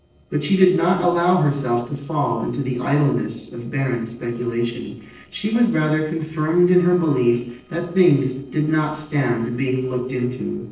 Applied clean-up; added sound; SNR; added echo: neural separator model SepFormer DNS4.